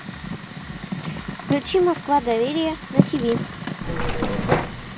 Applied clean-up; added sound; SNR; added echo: none; Fire + Mechanisms; 1 dB; none.